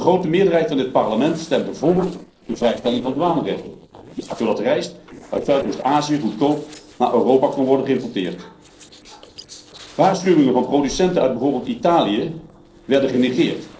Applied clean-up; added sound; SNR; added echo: neural separator model SepFormer DNS4.